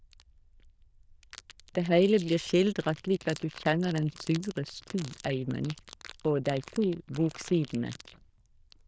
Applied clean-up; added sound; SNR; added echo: neural diffusion model UNIVERSE++.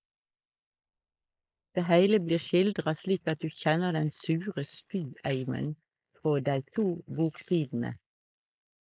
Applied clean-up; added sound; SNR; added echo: neural mask model Resemble Enhance denoiser.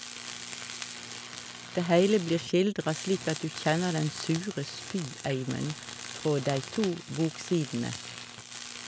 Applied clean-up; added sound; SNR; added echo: none; Tools; 11 dB; none.